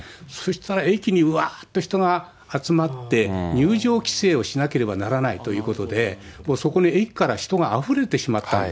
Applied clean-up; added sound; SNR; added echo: none; none; none; none.